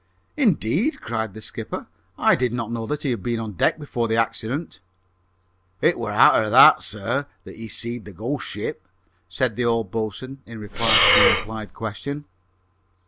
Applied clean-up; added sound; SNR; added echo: none; Breathing; -5 dB; none.